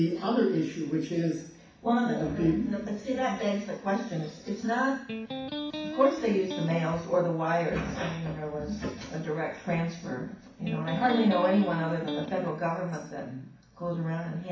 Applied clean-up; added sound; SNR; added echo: none; Electric guitar; 7 dB; reverberation time 0.6 s.